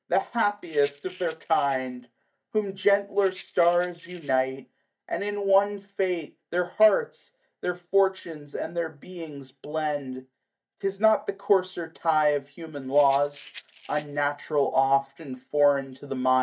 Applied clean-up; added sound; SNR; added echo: neural mask model DeepFilterNet 3.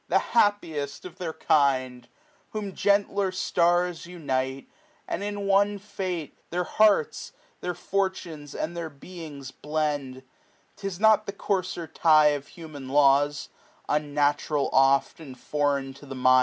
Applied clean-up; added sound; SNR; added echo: none; none; none; none.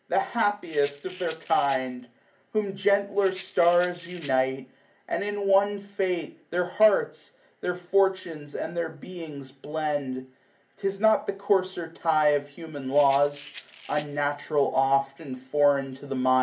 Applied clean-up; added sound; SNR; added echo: none; Rattle; 19 dB; reverberation time 0.3 s.